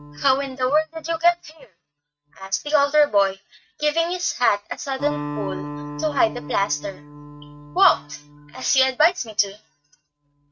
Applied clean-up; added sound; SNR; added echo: neural mask model RNNoise.